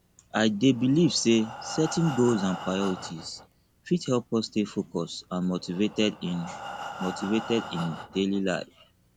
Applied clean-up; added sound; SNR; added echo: none; Breathing; 14 dB; none.